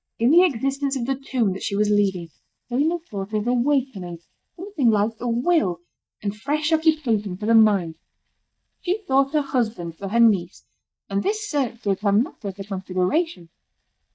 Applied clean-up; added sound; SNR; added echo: neural mask model DeepFilterNet 3.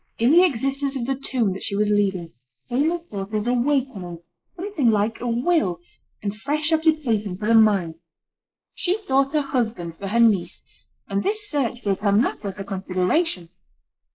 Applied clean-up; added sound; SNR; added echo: neural mask model Resemble Enhance denoiser.